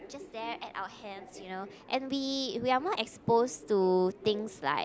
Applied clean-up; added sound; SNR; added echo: none; Subway, metro, underground; 18 dB; none.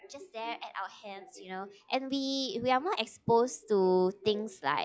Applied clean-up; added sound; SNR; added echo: classical method log-MMSE.